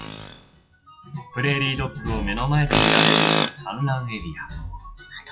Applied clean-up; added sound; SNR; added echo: classical method WPE with log-MMSE.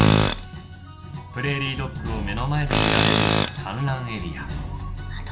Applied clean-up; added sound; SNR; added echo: none; Tools; -3 dB; reverberation time 0.4 s.